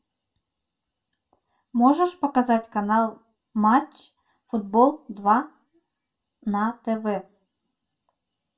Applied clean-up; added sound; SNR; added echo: none; none; none; reverberation time 0.2 s.